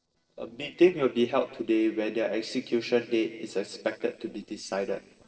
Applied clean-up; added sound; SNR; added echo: neural separator model SepFormer DNS4.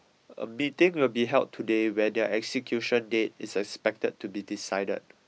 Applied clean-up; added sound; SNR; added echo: none; none; none; none.